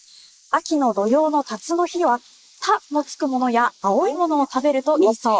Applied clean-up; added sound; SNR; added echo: neural mask model Resemble Enhance denoiser.